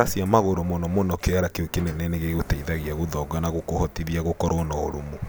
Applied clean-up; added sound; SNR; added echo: none; Sliding door; 19 dB; none.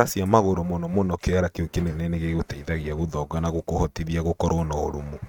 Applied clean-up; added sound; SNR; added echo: neural mask model RNNoise.